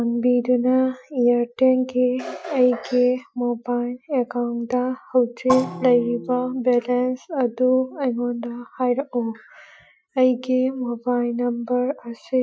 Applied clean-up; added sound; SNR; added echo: classical method Wiener filter.